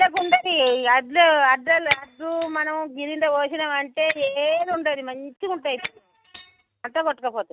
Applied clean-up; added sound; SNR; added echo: neural mask model RNNoise.